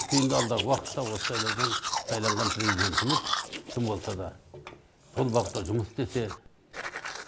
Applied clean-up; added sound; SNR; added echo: none; Domestic sounds, home sounds; 2 dB; none.